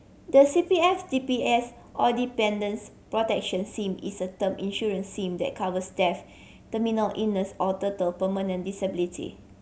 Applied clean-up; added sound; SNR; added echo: none; none; none; none.